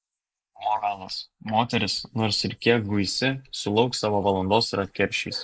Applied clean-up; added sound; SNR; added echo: neural mask model Resemble Enhance denoiser.